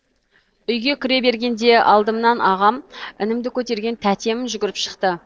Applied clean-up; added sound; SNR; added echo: neural separator model SepFormer DNS4.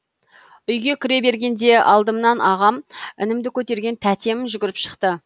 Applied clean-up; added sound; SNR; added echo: none; none; none; none.